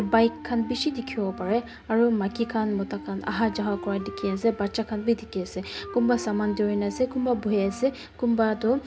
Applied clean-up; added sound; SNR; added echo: none; Wind instrument, woodwind instrument; 15 dB; reverberation time 0.3 s.